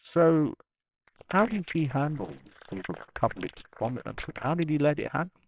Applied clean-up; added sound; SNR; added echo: neural separator model SepFormer WHAMR!.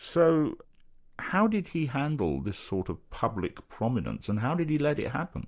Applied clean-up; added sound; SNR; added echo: none; none; none; none.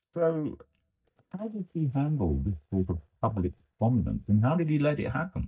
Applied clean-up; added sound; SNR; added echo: neural mask model DeepFilterNet 3.